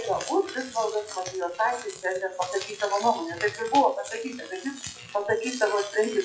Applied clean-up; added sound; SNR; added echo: classical method WPE with log-MMSE.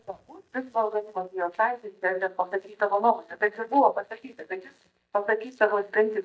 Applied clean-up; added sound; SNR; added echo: neural mask model DeepFilterNet 3.